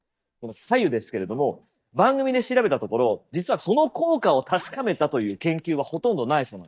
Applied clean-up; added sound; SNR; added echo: neural mask model DeepFilterNet 3.